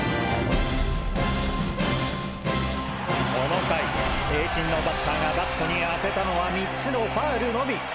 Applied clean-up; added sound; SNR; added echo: none; Telephone / Typing; 17 dB; none.